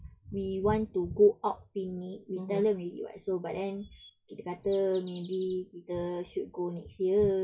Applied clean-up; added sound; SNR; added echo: classical method WPE with log-MMSE.